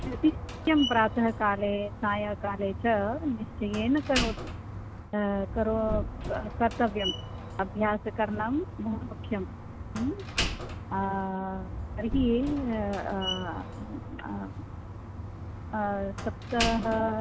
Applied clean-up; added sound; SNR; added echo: none; Slam; 6 dB; none.